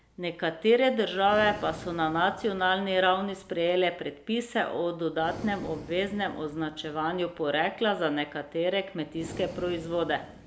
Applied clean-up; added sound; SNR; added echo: none; Breathing; 18 dB; none.